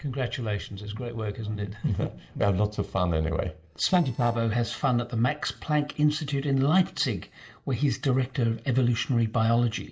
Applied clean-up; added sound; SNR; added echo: neural separator model SepFormer DNS4.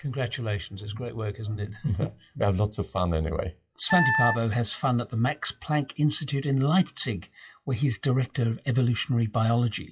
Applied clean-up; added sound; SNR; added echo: classical method WPE with log-MMSE.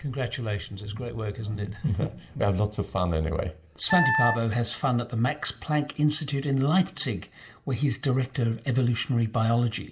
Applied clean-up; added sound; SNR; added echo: none; Wind instrument, woodwind instrument; 1 dB; reverberation time 0.5 s.